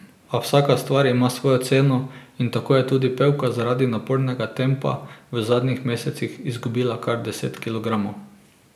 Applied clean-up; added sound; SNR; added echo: none; none; none; none.